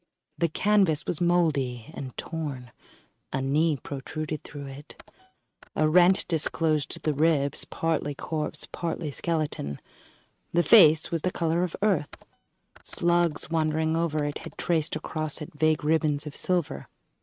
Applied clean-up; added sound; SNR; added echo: neural mask model RNNoise.